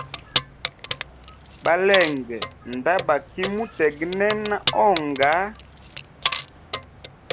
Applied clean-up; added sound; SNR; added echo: none; Keys jangling; 4 dB; none.